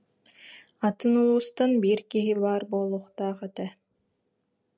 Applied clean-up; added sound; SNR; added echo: none; none; none; none.